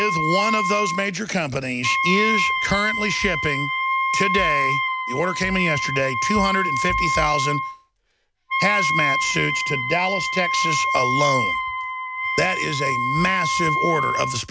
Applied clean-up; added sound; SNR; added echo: none; Wind instrument, woodwind instrument; -1 dB; none.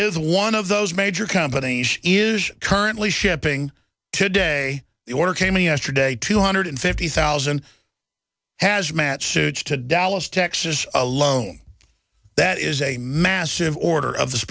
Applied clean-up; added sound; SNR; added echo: none; none; none; none.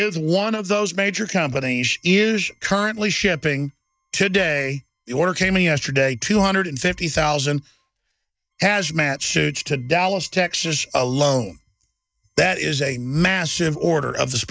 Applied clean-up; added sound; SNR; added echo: neural mask model DeepFilterNet 3.